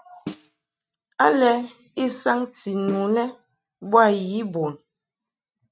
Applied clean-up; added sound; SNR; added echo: neural mask model RNNoise.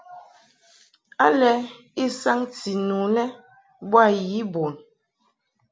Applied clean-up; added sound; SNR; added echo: none; none; none; none.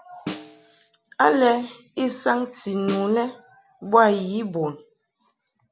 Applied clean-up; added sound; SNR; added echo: none; Snare drum; 17 dB; none.